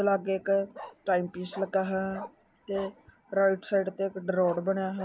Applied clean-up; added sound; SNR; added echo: none; Bark; 19 dB; none.